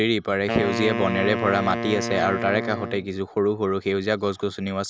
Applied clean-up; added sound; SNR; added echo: none; Wind instrument, woodwind instrument; 6 dB; none.